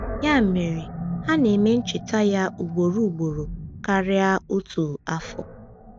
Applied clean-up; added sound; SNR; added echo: none; Animal; 11 dB; none.